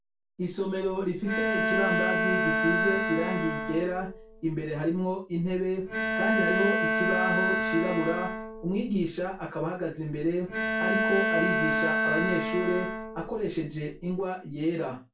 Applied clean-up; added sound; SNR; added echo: none; Bowed string instrument; -1 dB; reverberation time 0.2 s.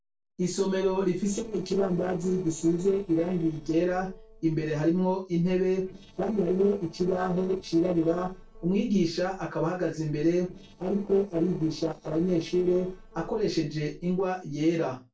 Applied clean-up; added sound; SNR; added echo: neural separator model SepFormer DNS4.